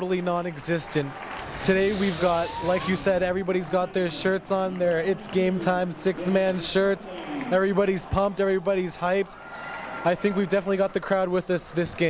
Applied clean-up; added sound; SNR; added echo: none; Fireworks; 13 dB; none.